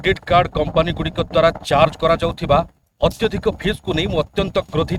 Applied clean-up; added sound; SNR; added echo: neural mask model RNNoise.